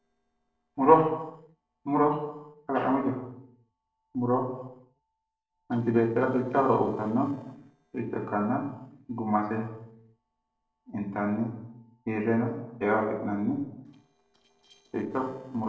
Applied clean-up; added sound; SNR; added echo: neural separator model SepFormer DNS4.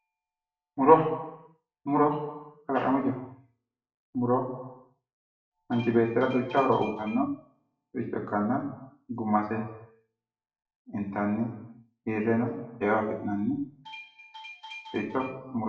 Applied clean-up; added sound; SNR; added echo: classical method WPE with log-MMSE.